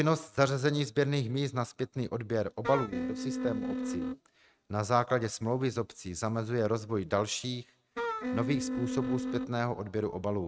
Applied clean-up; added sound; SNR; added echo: neural mask model RNNoise.